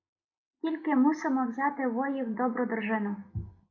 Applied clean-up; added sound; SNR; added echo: none; none; none; none.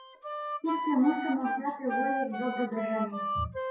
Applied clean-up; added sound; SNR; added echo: classical method WPE with log-MMSE.